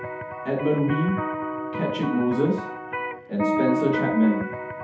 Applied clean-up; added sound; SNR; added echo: none; Electric guitar; 3 dB; reverberation time 0.6 s.